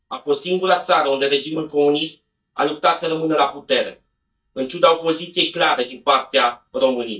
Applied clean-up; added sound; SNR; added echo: neural mask model DeepFilterNet 3.